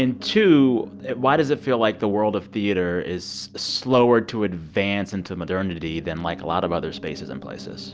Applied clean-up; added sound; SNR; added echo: none; Piano; 19 dB; none.